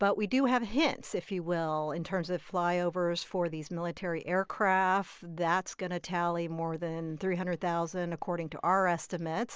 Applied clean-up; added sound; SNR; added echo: none; none; none; none.